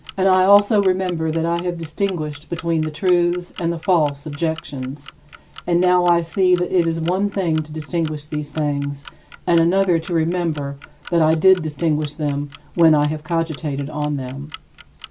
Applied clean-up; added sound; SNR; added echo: none; Clock; 17 dB; none.